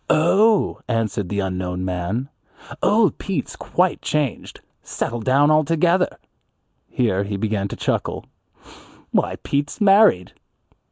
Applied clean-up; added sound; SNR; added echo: none; none; none; none.